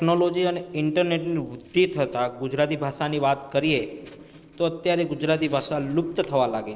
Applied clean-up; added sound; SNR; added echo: neural separator model SepFormer DNS4.